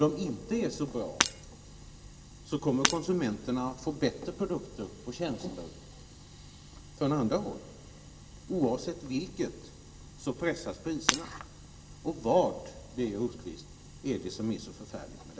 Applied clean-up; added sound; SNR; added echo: none; Shatter; 3 dB; reverberation time 1.9 s.